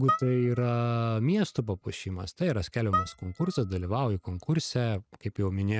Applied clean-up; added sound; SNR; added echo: neural mask model RNNoise.